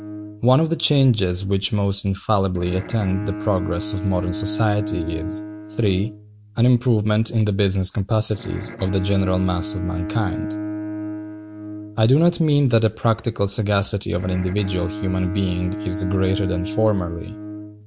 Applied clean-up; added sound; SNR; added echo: none; Bowed string instrument; 10 dB; none.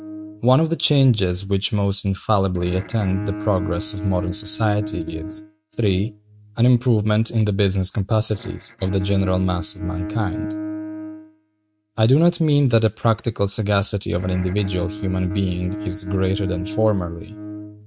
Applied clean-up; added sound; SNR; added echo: neural mask model RNNoise.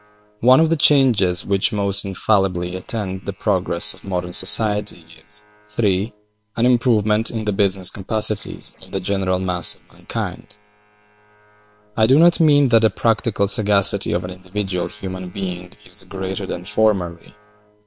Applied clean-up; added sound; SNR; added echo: neural separator model SepFormer WHAM!.